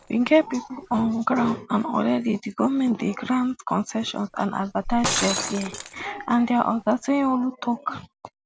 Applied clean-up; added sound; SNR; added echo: none; Shatter; 12 dB; none.